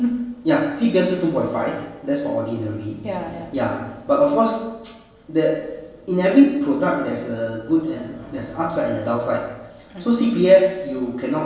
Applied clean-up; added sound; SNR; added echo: none; none; none; reverberation time 1.2 s.